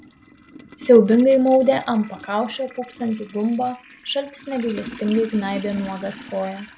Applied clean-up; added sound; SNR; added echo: none; Toilet flush; 18 dB; none.